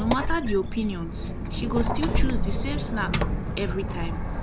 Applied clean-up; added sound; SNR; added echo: none; Squeak; -4 dB; none.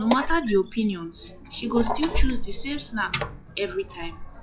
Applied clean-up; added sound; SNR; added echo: classical method log-MMSE.